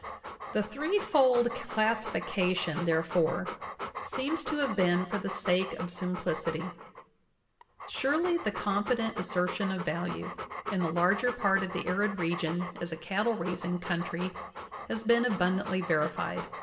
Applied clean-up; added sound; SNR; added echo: none; Dog; 10 dB; reverberation time 0.9 s.